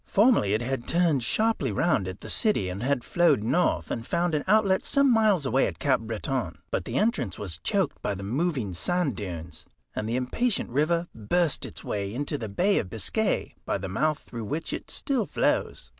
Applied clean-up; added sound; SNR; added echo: none; none; none; none.